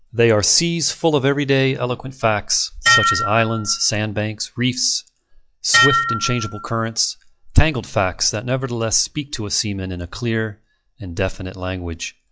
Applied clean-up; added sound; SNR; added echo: classical method log-MMSE.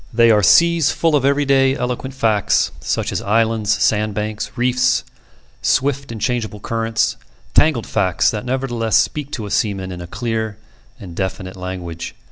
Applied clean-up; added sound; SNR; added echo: none; none; none; none.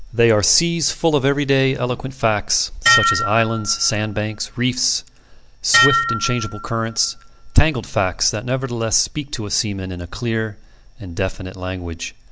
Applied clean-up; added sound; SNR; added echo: none; Dishes, pots, and pans; 3 dB; none.